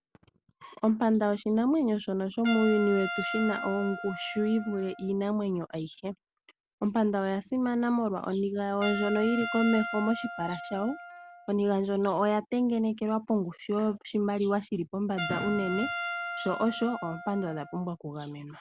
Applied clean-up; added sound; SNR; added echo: none; Trumpet; 11 dB; none.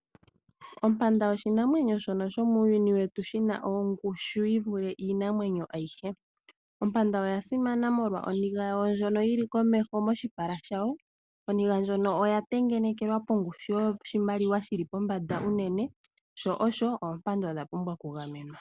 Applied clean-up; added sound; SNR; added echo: none; none; none; none.